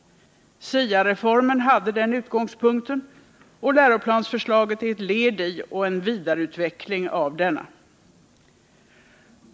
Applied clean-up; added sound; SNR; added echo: none; none; none; none.